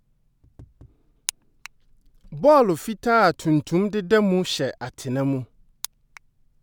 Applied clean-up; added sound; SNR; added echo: none; none; none; none.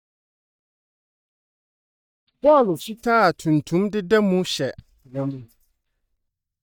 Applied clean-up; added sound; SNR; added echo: neural mask model DeepFilterNet 3.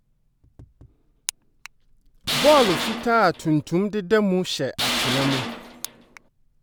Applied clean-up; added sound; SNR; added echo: none; Tools; 3 dB; none.